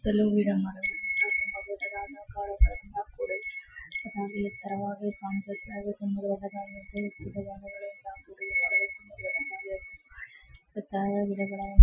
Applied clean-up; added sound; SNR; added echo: classical method Wiener filter.